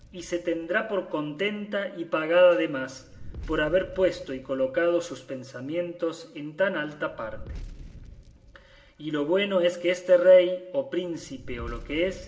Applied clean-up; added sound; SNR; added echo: none; Fire; 18 dB; reverberation time 0.9 s.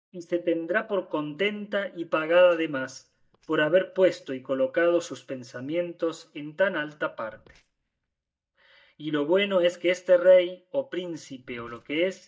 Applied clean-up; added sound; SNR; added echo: neural mask model DeepFilterNet 3.